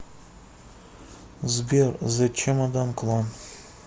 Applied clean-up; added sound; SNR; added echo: none; none; none; none.